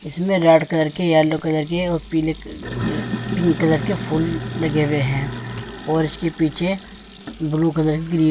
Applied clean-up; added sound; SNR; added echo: none; Sink (filling or washing); 10 dB; none.